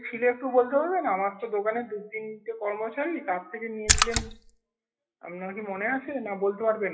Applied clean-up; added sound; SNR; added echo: classical method WPE with log-MMSE.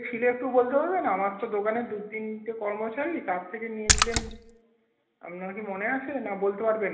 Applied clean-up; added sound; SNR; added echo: none; Splash, splatter; -4 dB; reverberation time 1.1 s.